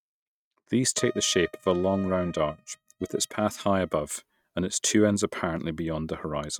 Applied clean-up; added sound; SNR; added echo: neural mask model RNNoise.